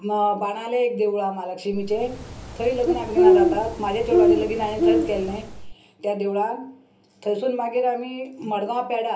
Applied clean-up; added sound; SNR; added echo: none; Bird; -4 dB; reverberation time 0.3 s.